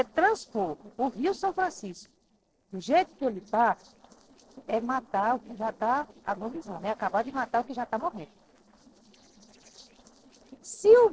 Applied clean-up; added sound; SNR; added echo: neural separator model SepFormer DNS4.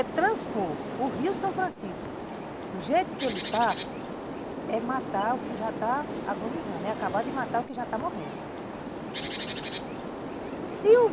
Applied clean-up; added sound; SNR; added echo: none; Bird; 5 dB; none.